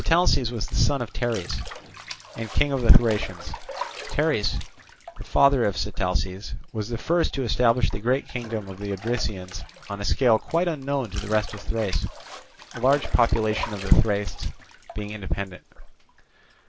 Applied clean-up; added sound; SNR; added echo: none; Bathtub (filling or washing); 18 dB; none.